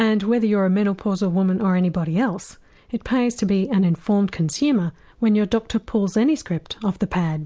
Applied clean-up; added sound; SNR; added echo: none; none; none; none.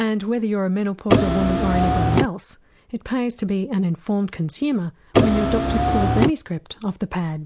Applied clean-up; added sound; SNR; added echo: none; Car; -5 dB; none.